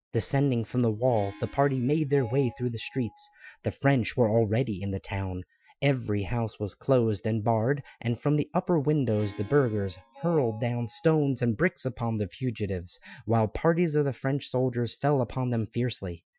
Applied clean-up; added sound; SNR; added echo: classical method Wiener filter.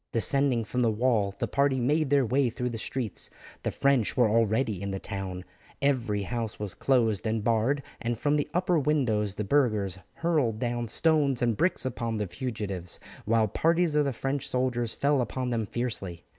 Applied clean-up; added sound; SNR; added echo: none; none; none; none.